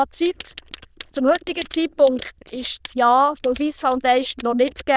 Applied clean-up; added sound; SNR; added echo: neural diffusion model UNIVERSE++.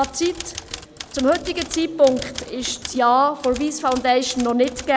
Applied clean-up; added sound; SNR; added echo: none; Typewriter; 15 dB; none.